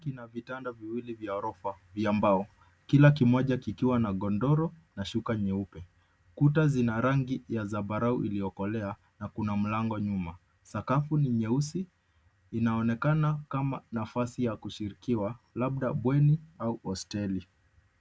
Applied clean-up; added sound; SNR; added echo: none; none; none; none.